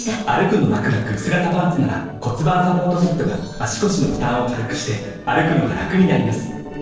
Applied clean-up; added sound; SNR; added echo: neural separator model SepFormer DNS4.